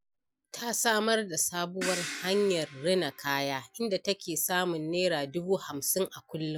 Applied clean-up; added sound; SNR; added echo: none; Crash cymbal; 11 dB; none.